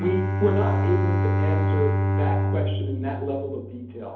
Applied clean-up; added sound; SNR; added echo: none; Bowed string instrument; -5 dB; reverberation time 2.2 s.